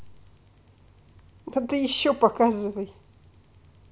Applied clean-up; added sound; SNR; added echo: none; none; none; none.